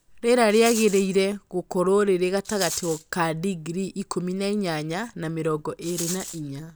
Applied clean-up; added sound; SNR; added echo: none; Rattle; 11 dB; none.